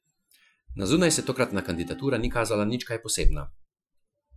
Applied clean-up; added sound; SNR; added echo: classical method Wiener filter.